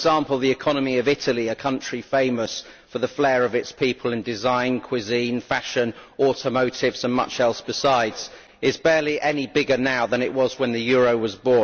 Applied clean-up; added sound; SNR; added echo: none; none; none; none.